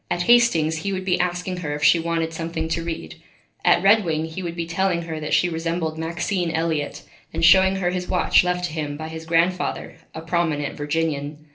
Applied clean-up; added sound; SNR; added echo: none; Run; 5 dB; reverberation time 0.3 s.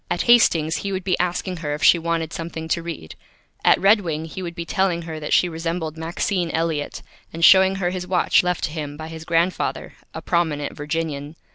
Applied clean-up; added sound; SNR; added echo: none; none; none; none.